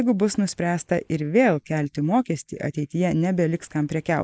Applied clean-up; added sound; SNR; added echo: neural mask model Resemble Enhance denoiser.